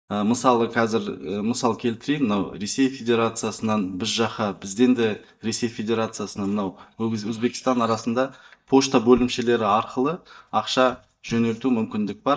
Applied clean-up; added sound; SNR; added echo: neural mask model DeepFilterNet 3.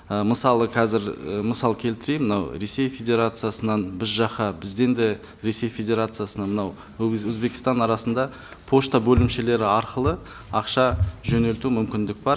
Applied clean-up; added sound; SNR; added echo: none; none; none; none.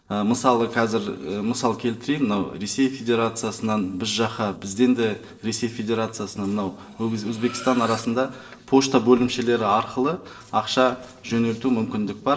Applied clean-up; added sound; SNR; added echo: neural separator model SepFormer DNS4.